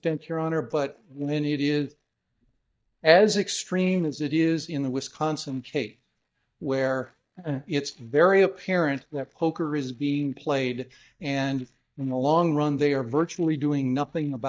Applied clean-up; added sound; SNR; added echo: neural mask model DeepFilterNet 3.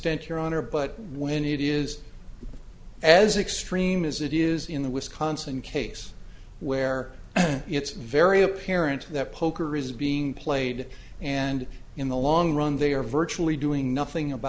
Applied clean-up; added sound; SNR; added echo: none; none; none; none.